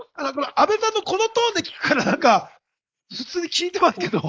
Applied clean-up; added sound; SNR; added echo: neural mask model Resemble Enhance denoiser.